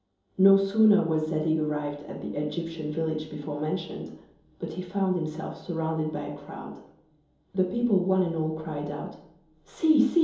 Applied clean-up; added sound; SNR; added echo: none; none; none; reverberation time 2.8 s.